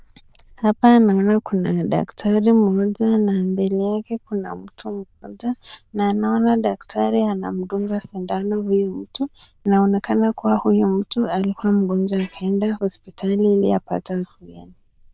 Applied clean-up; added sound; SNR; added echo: neural diffusion model UNIVERSE++.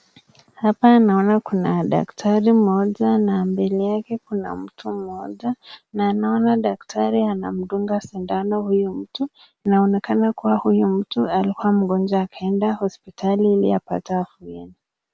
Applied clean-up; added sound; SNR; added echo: none; none; none; none.